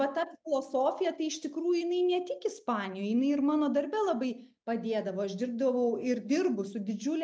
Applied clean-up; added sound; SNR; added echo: none; none; none; none.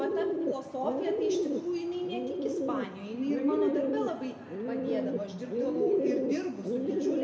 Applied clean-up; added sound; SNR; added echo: none; Bird; -3 dB; reverberation time 1.6 s.